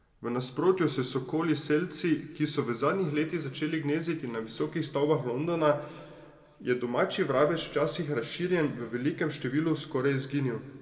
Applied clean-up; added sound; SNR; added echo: none; none; none; reverberation time 1.6 s.